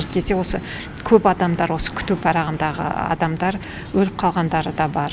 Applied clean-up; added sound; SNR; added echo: none; none; none; none.